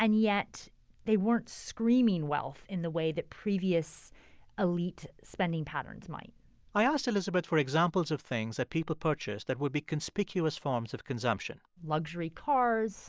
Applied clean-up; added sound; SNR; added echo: none; none; none; none.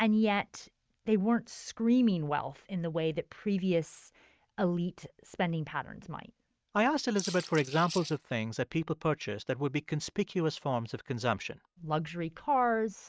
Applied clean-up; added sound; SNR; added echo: neural mask model RNNoise.